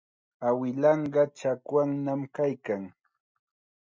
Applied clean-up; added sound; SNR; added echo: none; none; none; none.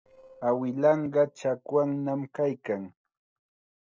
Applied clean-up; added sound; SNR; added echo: neural separator model SepFormer DNS4.